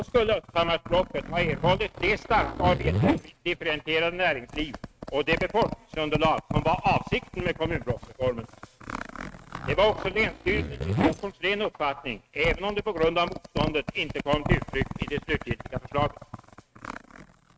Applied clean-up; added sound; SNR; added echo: neural mask model RNNoise.